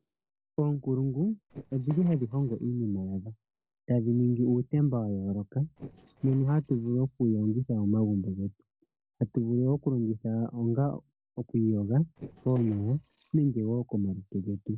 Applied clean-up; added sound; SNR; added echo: neural separator model SepFormer DNS4.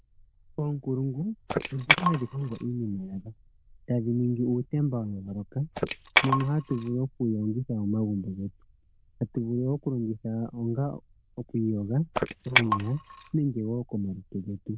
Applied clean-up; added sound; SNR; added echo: neural diffusion model UNIVERSE++.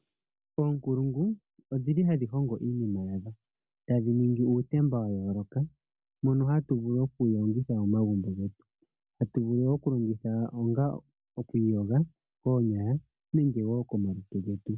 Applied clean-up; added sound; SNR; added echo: none; none; none; none.